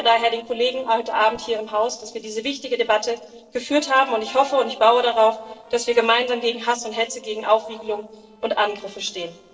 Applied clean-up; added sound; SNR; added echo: neural separator model SepFormer DNS4.